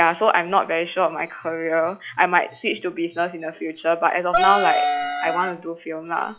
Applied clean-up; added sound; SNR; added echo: classical method log-MMSE.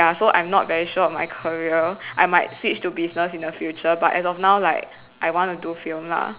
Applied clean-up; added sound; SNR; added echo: none; none; none; none.